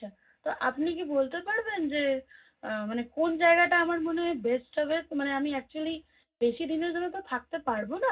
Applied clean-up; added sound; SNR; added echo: none; none; none; reverberation time 0.4 s.